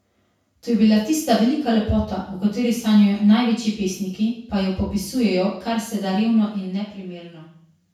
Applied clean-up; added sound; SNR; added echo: none; none; none; reverberation time 0.6 s.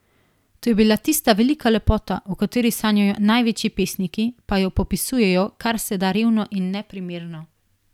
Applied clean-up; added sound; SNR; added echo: none; none; none; none.